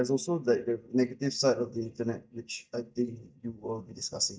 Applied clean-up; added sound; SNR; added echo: neural mask model DeepFilterNet 3.